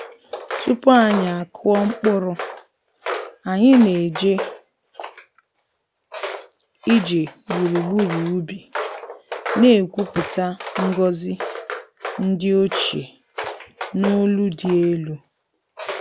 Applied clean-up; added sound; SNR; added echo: none; Walk, footsteps; 11 dB; none.